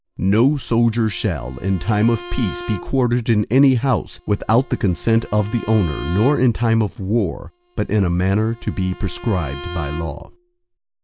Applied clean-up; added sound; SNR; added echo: none; Bowed string instrument; 17 dB; none.